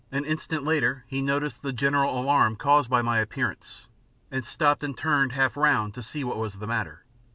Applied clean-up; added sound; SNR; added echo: none; none; none; none.